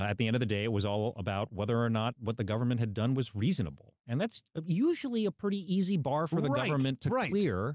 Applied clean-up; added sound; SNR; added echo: none; none; none; none.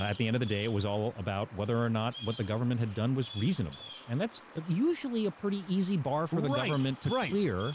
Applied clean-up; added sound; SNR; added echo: none; Bird vocalization, bird call, bird song; 18 dB; none.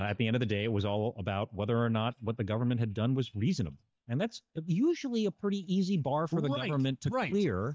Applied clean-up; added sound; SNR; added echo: neural mask model DeepFilterNet 3.